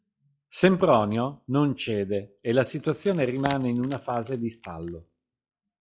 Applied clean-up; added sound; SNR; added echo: classical method log-MMSE.